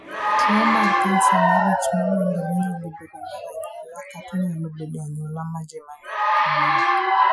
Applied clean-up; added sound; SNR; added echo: classical method Wiener filter.